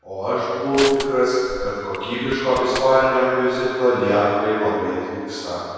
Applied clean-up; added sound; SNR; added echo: none; Crushing; 13 dB; reverberation time 2.2 s.